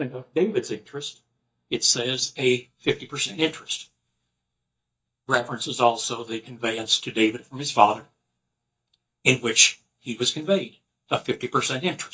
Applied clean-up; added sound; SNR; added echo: neural mask model DeepFilterNet 3.